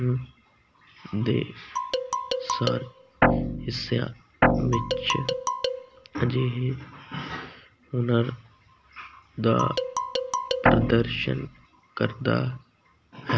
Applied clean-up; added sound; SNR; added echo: none; Guitar + Marimba, xylophone; -2 dB; none.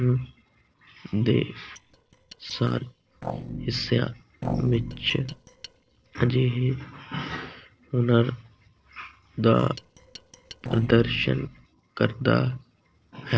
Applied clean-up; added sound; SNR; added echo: neural separator model SepFormer DNS4.